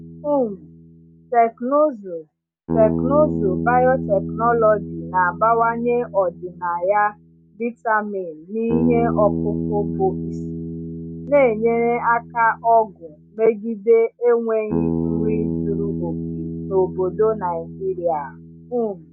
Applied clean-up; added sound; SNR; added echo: none; Bass guitar; 7 dB; none.